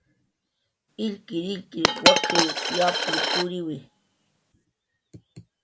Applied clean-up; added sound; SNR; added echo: none; Coin (dropping); -4 dB; none.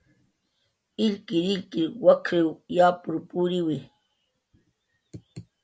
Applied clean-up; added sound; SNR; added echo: none; none; none; none.